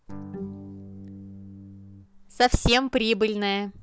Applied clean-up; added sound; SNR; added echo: none; Electric guitar / Strum + Bowed string instrument; 14 dB; none.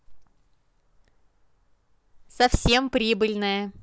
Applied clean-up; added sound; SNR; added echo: none; none; none; none.